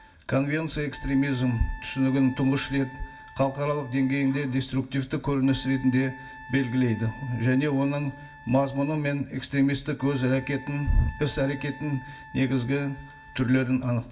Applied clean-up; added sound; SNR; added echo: none; Wind instrument, woodwind instrument; 20 dB; reverberation time 0.2 s.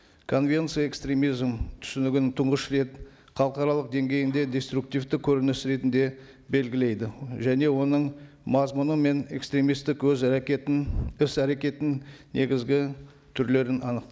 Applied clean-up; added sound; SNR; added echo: none; none; none; none.